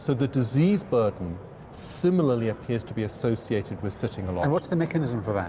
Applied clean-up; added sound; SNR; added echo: none; none; none; none.